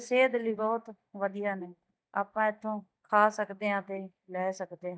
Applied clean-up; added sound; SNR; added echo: neural mask model DeepFilterNet 3.